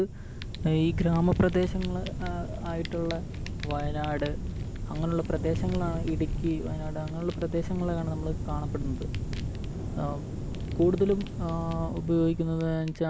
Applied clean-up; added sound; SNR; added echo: none; Fire; 4 dB; none.